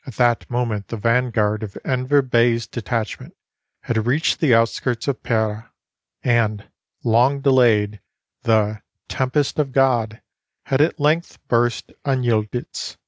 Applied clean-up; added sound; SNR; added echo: none; none; none; none.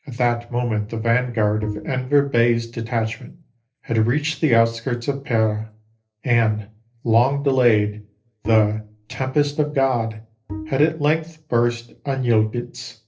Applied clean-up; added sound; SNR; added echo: neural separator model SepFormer DNS4.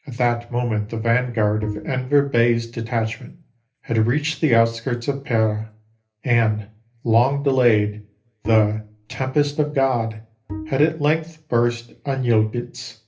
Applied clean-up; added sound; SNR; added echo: none; Bowed string instrument; 13 dB; reverberation time 0.3 s.